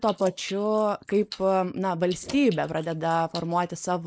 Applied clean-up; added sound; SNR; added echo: neural mask model Resemble Enhance denoiser.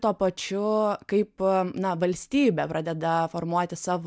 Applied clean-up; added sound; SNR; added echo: none; none; none; none.